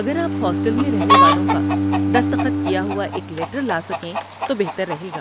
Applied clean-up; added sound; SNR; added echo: none; Chicken, rooster + Bowed string instrument; -5 dB; none.